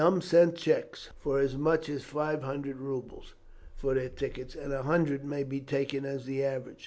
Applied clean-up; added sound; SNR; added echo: none; none; none; none.